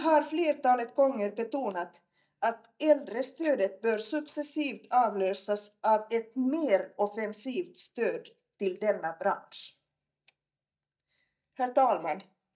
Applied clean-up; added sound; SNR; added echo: neural mask model DeepFilterNet 3.